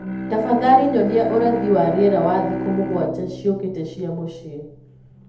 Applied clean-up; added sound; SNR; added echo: none; Bowed string instrument; 8 dB; reverberation time 0.7 s.